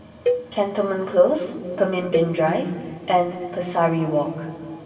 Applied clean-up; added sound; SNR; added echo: none; Cowbell; 7 dB; reverberation time 2.5 s.